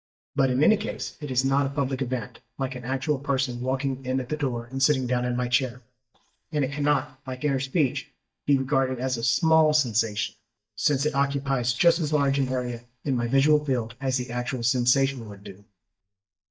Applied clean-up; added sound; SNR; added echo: neural mask model DeepFilterNet 3.